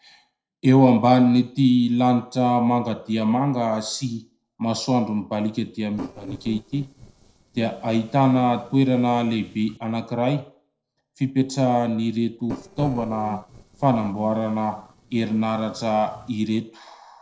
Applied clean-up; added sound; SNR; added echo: neural separator model SepFormer DNS4.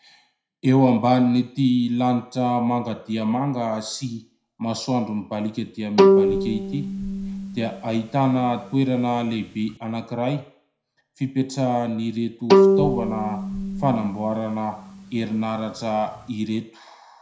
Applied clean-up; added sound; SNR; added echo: none; Bowed string instrument; -1 dB; reverberation time 0.5 s.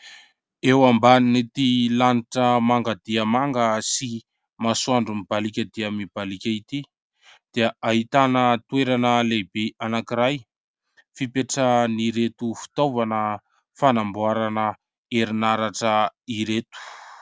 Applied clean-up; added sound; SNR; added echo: none; none; none; none.